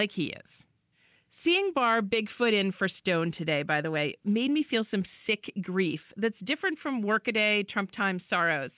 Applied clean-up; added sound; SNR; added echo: none; none; none; none.